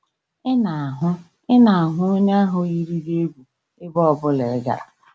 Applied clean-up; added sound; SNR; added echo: none; none; none; none.